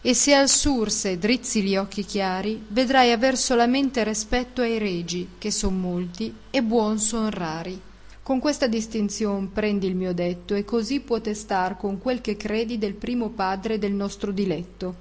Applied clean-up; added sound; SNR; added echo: none; none; none; none.